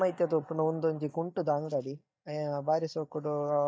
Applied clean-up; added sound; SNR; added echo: neural mask model DeepFilterNet 3.